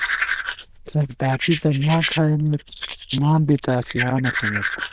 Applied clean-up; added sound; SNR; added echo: neural diffusion model UNIVERSE++.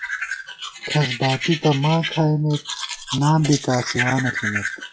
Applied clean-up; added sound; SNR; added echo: classical method log-MMSE.